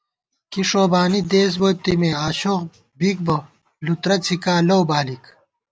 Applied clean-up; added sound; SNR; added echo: none; none; none; none.